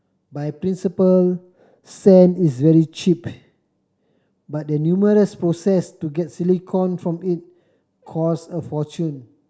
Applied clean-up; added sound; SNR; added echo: none; none; none; none.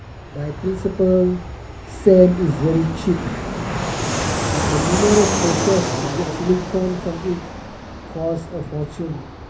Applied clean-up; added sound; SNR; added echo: none; Fixed-wing aircraft, airplane; 4 dB; reverberation time 0.3 s.